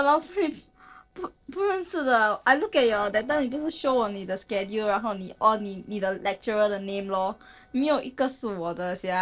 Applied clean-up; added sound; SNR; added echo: neural separator model SepFormer DNS4.